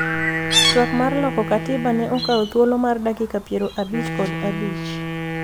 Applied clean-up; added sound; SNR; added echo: none; Wind instrument, woodwind instrument + Chirp, tweet; 3 dB; none.